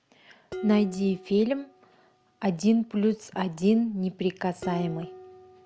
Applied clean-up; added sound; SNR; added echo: none; Dishes, pots, and pans; 16 dB; none.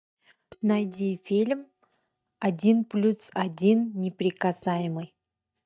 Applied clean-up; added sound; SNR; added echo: neural mask model DeepFilterNet 3.